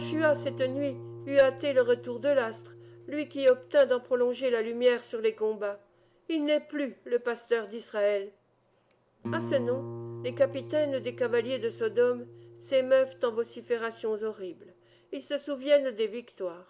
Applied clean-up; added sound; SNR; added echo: none; Guitar; 16 dB; none.